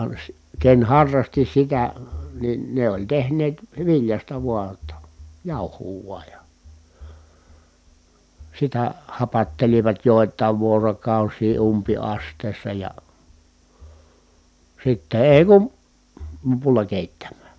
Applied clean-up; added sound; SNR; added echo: none; none; none; none.